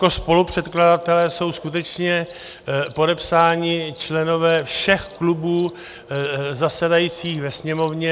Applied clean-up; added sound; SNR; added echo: none; Cricket; 15 dB; none.